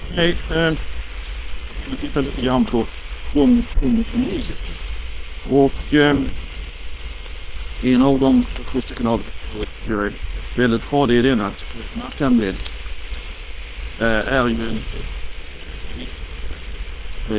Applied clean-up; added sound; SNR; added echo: neural separator model SepFormer WHAM!.